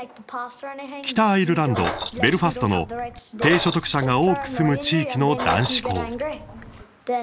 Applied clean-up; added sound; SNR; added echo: none; Keys jangling; 10 dB; none.